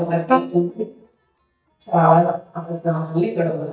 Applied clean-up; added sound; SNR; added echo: neural mask model DeepFilterNet 3.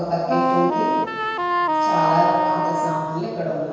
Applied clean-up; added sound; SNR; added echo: none; Wind instrument, woodwind instrument; -3 dB; reverberation time 1.2 s.